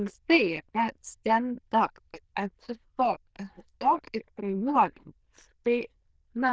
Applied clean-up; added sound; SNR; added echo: neural diffusion model UNIVERSE++.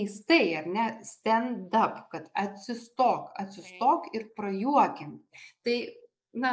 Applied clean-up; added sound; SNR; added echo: neural mask model Resemble Enhance denoiser.